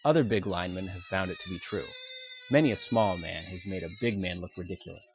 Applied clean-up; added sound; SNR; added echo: classical method Wiener filter.